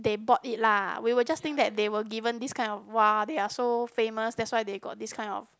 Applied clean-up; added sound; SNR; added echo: none; none; none; none.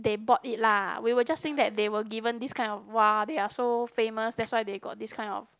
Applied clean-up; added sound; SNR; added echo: none; Chink, clink; 19 dB; none.